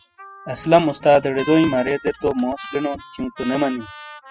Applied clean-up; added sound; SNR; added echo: classical method spectral subtraction.